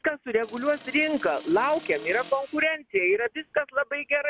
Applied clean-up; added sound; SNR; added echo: none; Accelerating, revving, vroom; 18 dB; none.